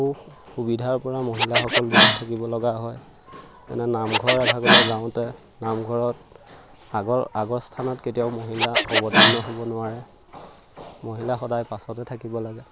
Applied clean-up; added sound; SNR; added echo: none; Scratching (performance technique); -4 dB; none.